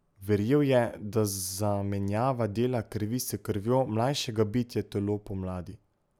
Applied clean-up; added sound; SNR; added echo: none; none; none; none.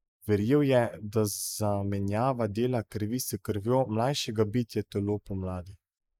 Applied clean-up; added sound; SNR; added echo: neural mask model Resemble Enhance denoiser.